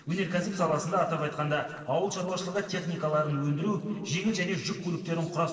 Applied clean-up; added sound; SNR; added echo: neural separator model SepFormer DNS4.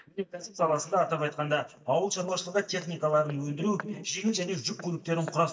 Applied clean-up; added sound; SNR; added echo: neural mask model DeepFilterNet 3.